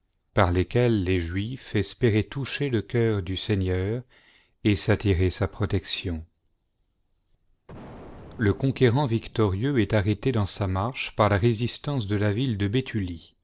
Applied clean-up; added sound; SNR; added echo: neural separator model SepFormer DNS4.